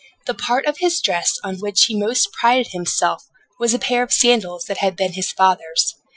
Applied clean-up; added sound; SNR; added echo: classical method Wiener filter.